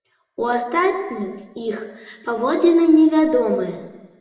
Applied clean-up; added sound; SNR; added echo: none; none; none; reverberation time 1.1 s.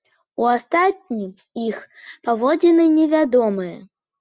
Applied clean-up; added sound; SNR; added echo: none; none; none; none.